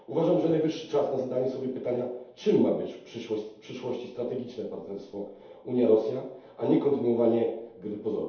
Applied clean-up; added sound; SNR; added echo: none; none; none; reverberation time 0.8 s.